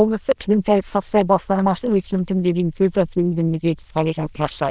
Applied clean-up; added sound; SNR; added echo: neural diffusion model UNIVERSE++.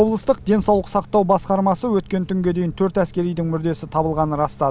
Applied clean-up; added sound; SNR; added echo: none; none; none; none.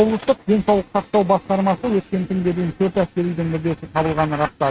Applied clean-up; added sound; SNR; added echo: neural mask model RNNoise.